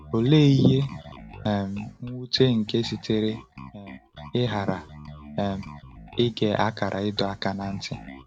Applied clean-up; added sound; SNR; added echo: none; Bass guitar; 17 dB; none.